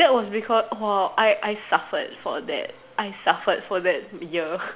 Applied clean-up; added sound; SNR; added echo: none; none; none; none.